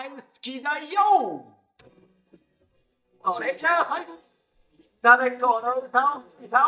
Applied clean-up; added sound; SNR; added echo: neural mask model DeepFilterNet 3.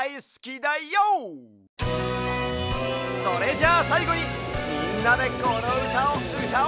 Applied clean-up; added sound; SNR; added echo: none; none; none; none.